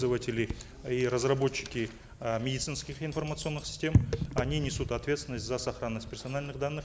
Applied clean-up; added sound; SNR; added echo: none; Tap; 13 dB; none.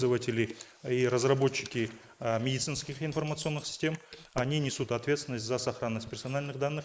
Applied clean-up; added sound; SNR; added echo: neural mask model Resemble Enhance denoiser.